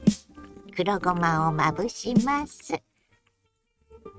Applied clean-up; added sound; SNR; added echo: neural mask model RNNoise.